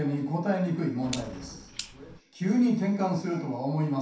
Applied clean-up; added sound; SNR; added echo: none; Clock; 16 dB; reverberation time 0.7 s.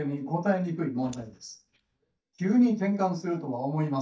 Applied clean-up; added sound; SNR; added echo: neural mask model DeepFilterNet 3.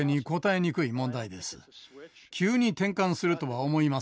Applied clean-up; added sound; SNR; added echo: none; none; none; none.